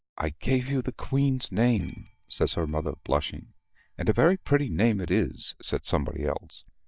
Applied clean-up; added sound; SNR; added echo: neural mask model DeepFilterNet 3.